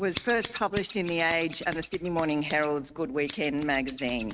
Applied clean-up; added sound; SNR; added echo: neural mask model RNNoise.